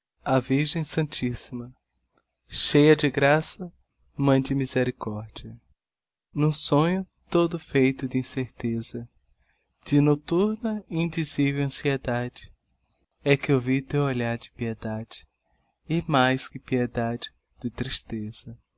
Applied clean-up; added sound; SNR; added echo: none; none; none; none.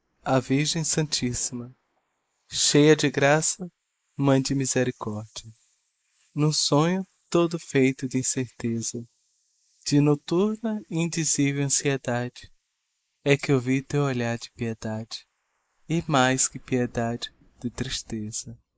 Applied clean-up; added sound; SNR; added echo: neural mask model Resemble Enhance denoiser.